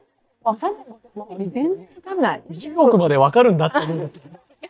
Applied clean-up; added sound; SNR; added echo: neural mask model DeepFilterNet 3.